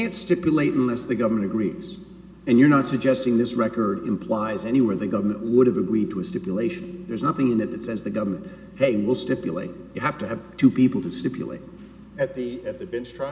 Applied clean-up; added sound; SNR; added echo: none; none; none; none.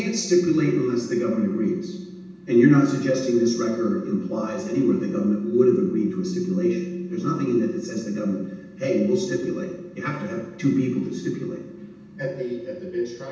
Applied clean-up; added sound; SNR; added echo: none; none; none; reverberation time 0.9 s.